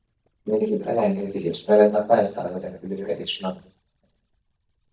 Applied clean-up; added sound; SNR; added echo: neural mask model DeepFilterNet 3.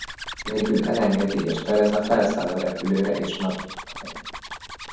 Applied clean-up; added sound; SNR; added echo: none; Zipper (clothing); 12 dB; reverberation time 1.2 s.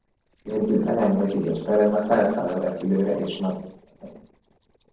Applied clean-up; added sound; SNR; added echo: neural separator model SepFormer DNS4.